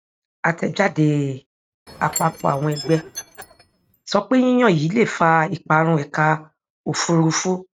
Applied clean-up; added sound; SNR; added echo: neural mask model RNNoise.